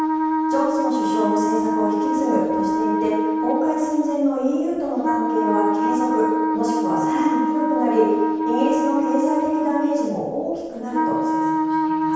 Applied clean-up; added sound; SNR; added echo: none; Wind instrument, woodwind instrument; -2 dB; reverberation time 1.2 s.